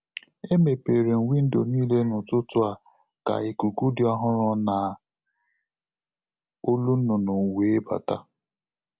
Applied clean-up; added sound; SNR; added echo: none; none; none; none.